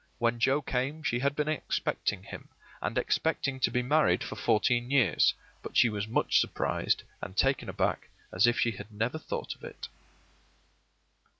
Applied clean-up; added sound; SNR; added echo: none; none; none; none.